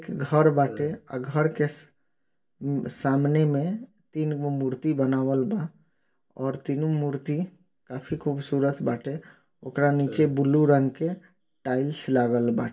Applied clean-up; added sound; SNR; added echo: none; Burping, eructation; 15 dB; reverberation time 0.1 s.